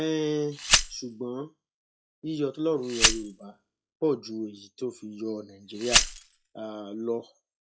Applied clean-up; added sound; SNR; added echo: classical method log-MMSE.